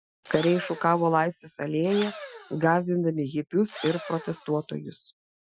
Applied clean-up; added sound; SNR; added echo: classical method Wiener filter.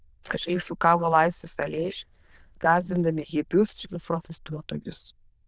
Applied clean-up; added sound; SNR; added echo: neural diffusion model UNIVERSE++.